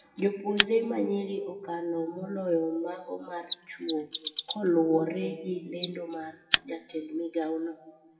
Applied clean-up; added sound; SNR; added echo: classical method WPE with log-MMSE.